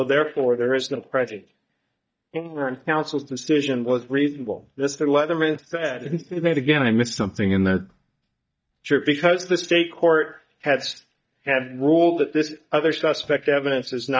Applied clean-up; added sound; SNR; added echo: neural mask model DeepFilterNet 3.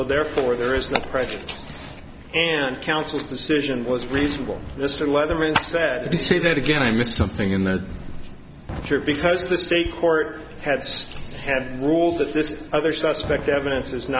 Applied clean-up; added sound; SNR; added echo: none; Fireworks; 17 dB; none.